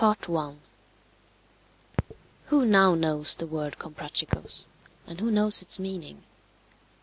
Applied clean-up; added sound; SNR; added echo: none; Crackle; 12 dB; none.